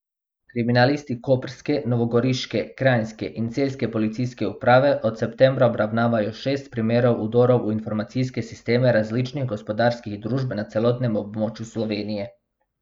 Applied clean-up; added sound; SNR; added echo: none; none; none; none.